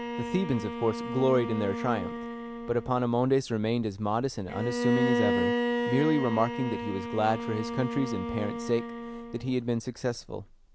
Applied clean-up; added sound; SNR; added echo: none; Bowed string instrument; 4 dB; none.